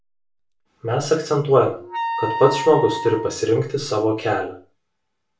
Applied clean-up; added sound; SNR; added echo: none; Wind instrument, woodwind instrument; 8 dB; reverberation time 0.3 s.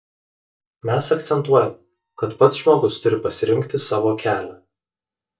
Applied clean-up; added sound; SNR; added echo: neural mask model DeepFilterNet 3.